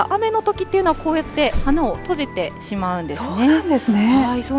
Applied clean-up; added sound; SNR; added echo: none; Vehicle; 9 dB; none.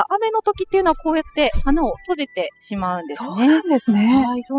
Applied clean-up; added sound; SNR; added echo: classical method spectral subtraction.